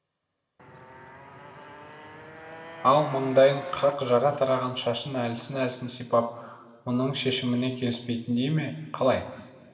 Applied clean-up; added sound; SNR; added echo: none; Motorcycle; 16 dB; reverberation time 2.5 s.